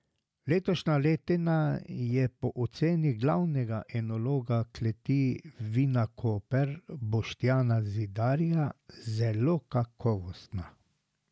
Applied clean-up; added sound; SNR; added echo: none; none; none; none.